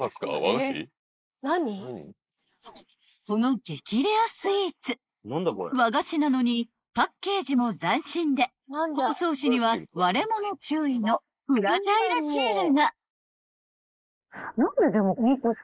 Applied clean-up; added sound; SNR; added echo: neural mask model Resemble Enhance denoiser.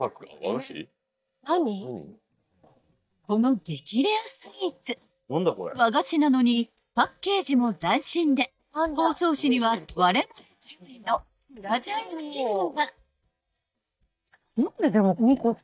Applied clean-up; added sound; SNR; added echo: neural mask model DeepFilterNet 3.